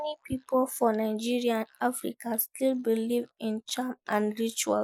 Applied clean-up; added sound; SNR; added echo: neural mask model Resemble Enhance denoiser.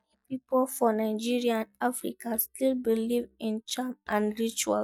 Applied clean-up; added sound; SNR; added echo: neural mask model DeepFilterNet 3.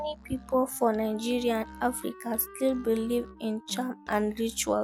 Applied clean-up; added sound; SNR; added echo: none; Wind instrument, woodwind instrument + Musical instrument; 17 dB; none.